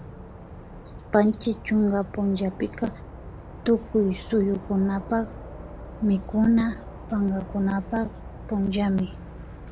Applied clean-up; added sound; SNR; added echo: none; Insect / Frog; 14 dB; none.